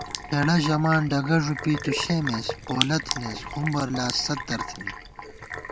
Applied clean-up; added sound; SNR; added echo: none; Sink (filling or washing); 8 dB; none.